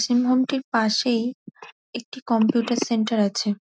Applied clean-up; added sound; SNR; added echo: none; none; none; none.